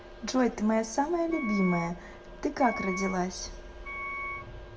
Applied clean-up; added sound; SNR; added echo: none; Wind instrument, woodwind instrument; 9 dB; reverberation time 0.7 s.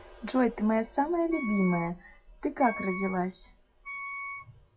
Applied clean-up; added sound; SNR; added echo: classical method WPE with log-MMSE.